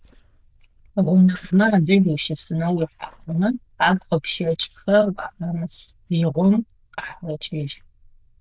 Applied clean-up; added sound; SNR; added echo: neural diffusion model UNIVERSE++.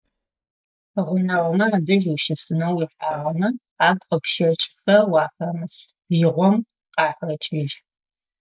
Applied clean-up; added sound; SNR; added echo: neural mask model DeepFilterNet 3.